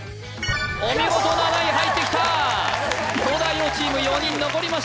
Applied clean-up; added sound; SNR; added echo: none; Explosion; 19 dB; none.